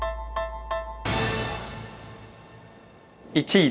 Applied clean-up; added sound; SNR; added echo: none; none; none; none.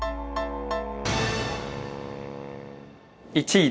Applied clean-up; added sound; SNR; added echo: none; Wind instrument, woodwind instrument; 9 dB; none.